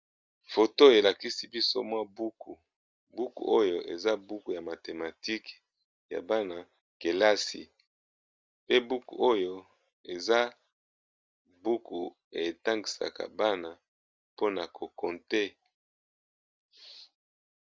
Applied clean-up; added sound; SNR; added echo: none; none; none; none.